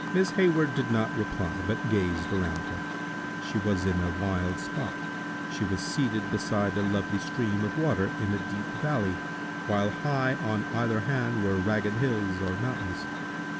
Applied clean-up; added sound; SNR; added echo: none; Engine; 5 dB; none.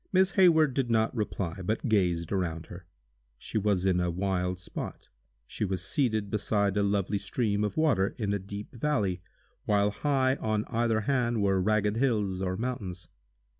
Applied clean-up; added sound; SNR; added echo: none; none; none; none.